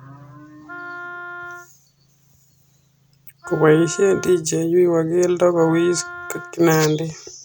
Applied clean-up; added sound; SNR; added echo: none; Wind instrument, woodwind instrument; 16 dB; none.